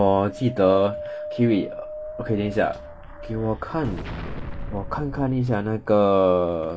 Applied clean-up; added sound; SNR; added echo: none; Explosion + Wind; 12 dB; none.